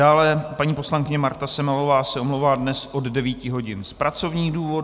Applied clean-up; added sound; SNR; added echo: none; none; none; none.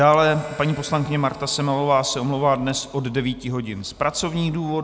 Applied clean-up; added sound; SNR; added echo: none; Harmonica; 20 dB; none.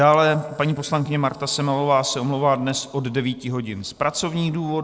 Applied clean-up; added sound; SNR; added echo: neural separator model SepFormer DNS4.